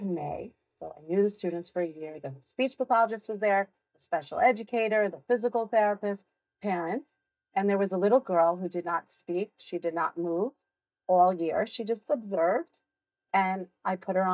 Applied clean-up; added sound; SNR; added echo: neural mask model DeepFilterNet 3.